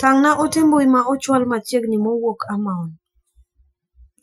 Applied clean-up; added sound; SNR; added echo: classical method Wiener filter.